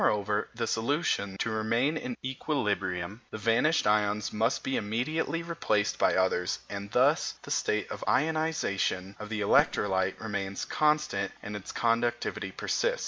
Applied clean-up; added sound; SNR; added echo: none; Fireworks; 19 dB; none.